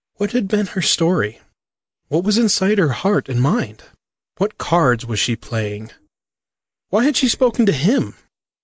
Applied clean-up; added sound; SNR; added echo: neural mask model Resemble Enhance denoiser.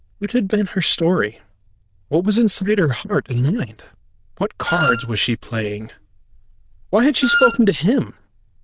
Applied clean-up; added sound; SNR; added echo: neural diffusion model UNIVERSE++.